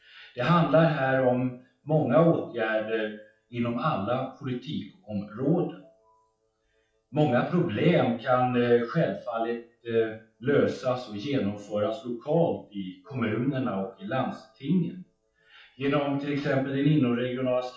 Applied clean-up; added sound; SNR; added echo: classical method WPE with log-MMSE.